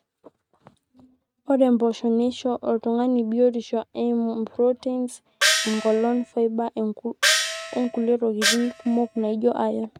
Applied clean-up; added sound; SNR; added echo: neural mask model RNNoise.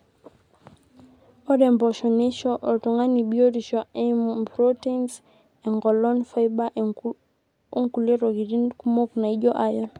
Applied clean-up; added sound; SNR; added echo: none; none; none; none.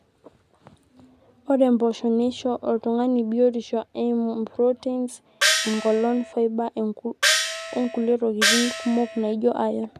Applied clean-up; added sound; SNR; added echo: none; Gong; 0 dB; none.